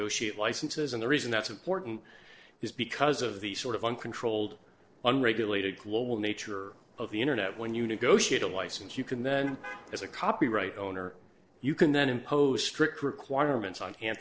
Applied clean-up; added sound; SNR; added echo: neural separator model SepFormer DNS4.